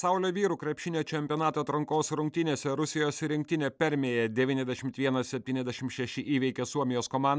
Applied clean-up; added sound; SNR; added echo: none; none; none; none.